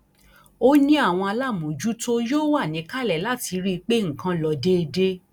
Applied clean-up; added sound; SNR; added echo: none; none; none; none.